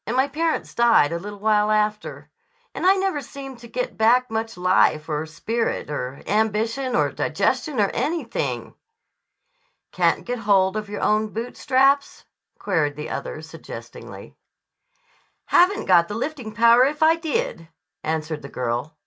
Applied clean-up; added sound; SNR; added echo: none; none; none; none.